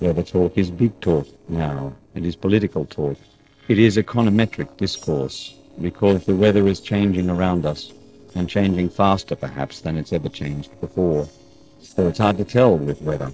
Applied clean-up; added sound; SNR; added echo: neural separator model SepFormer DNS4.